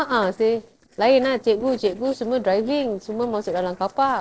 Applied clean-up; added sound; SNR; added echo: neural separator model SepFormer DNS4.